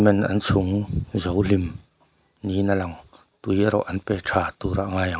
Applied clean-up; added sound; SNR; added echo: none; none; none; none.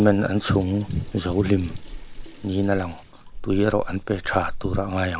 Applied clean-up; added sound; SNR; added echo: none; Sink (filling or washing) / Water tap, faucet; 11 dB; none.